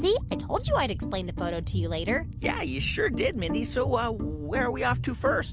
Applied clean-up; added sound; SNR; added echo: none; none; none; none.